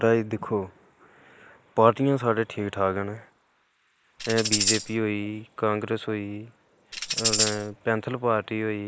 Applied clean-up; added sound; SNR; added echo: neural mask model Resemble Enhance denoiser.